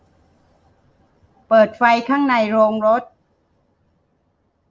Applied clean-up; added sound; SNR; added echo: none; none; none; none.